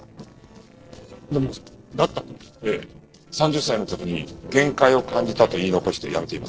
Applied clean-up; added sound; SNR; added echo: neural separator model SepFormer DNS4.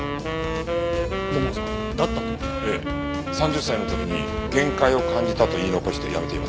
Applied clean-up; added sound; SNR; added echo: none; Wind instrument, woodwind instrument; 3 dB; none.